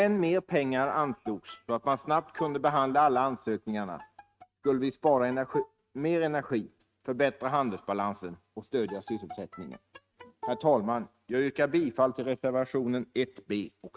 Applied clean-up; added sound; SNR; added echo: neural mask model RNNoise.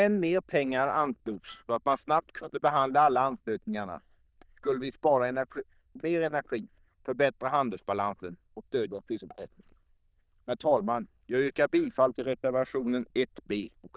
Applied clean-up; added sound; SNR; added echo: neural diffusion model UNIVERSE++.